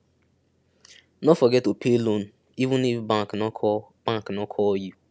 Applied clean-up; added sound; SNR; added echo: none; none; none; none.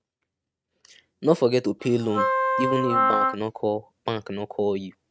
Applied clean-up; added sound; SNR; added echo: neural mask model RNNoise.